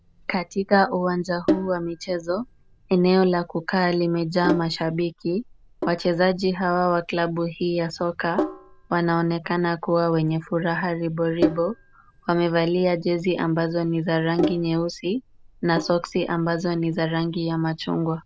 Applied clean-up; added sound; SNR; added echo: none; Sink (filling or washing); 10 dB; none.